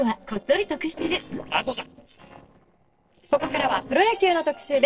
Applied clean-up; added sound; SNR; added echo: neural separator model SepFormer DNS4.